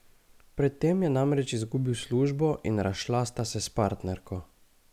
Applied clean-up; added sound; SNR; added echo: none; none; none; none.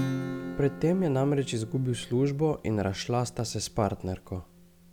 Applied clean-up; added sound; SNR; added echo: none; Acoustic guitar / Strum; 10 dB; none.